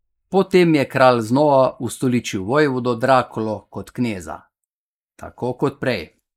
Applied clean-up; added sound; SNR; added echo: neural mask model Resemble Enhance denoiser.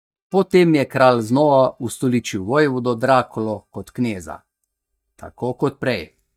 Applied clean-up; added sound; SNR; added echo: neural mask model DeepFilterNet 3.